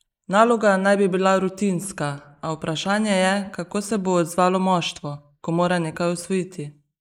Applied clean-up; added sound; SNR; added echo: neural mask model Resemble Enhance denoiser.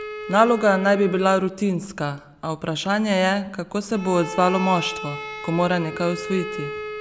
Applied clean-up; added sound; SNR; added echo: none; Bowed string instrument; 12 dB; none.